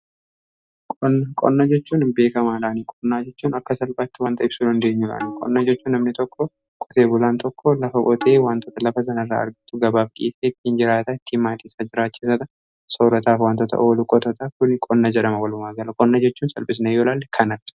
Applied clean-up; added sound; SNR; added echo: none; Tabla; 15 dB; none.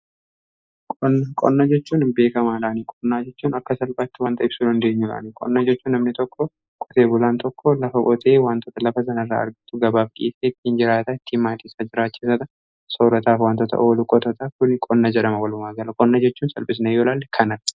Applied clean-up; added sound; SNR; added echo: neural mask model Resemble Enhance denoiser.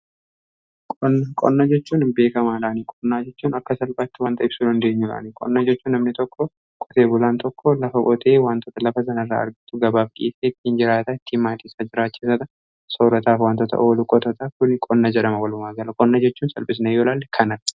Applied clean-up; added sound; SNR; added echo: none; none; none; none.